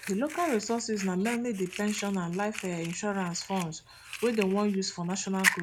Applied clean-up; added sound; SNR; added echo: none; Fire; 8 dB; none.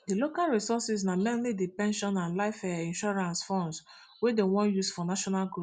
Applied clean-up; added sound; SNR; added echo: none; none; none; none.